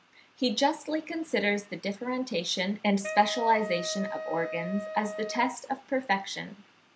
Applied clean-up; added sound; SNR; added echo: none; Wind instrument, woodwind instrument; 9 dB; none.